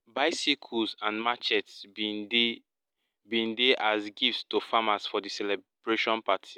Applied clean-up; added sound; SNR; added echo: none; none; none; none.